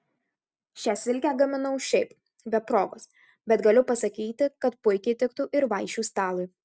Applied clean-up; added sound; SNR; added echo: none; none; none; none.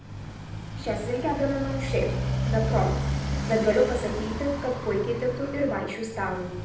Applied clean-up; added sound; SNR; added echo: none; Motorcycle; 2 dB; reverberation time 0.8 s.